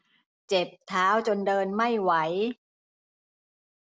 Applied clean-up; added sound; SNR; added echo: none; none; none; none.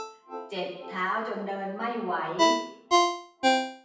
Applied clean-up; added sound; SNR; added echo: none; Ringtone; -5 dB; reverberation time 0.8 s.